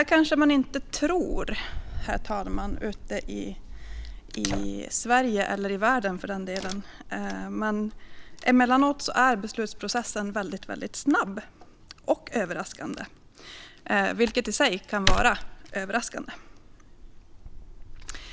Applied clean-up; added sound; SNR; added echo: none; Tearing / Wood; 7 dB; none.